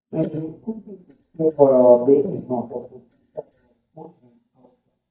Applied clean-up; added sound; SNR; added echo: neural mask model DeepFilterNet 3.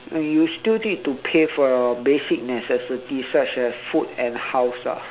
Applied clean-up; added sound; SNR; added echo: none; none; none; none.